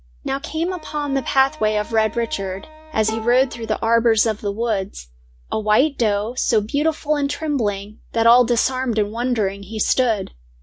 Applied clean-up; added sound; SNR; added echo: none; Bowed string instrument + Wind instrument, woodwind instrument; 18 dB; none.